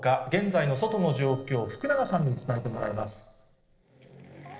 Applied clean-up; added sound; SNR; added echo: neural separator model SepFormer DNS4.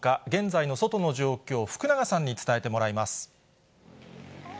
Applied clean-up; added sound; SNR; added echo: none; none; none; none.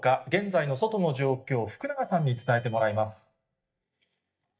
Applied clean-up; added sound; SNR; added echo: neural mask model DeepFilterNet 3.